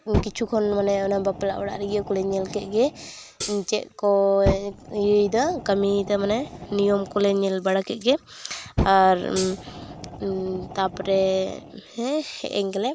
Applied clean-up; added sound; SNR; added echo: none; Hi-hat + Fire; 11 dB; none.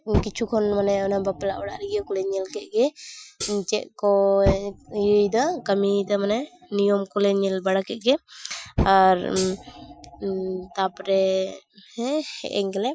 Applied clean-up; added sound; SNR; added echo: classical method Wiener filter.